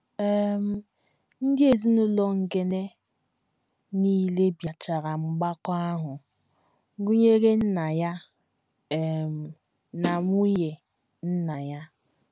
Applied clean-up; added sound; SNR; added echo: none; Snare drum; 7 dB; none.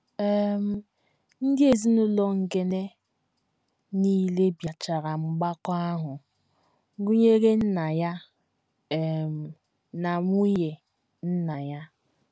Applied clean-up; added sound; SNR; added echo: none; none; none; none.